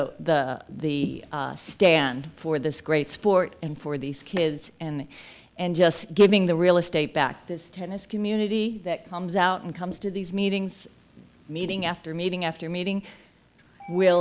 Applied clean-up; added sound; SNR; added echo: none; none; none; none.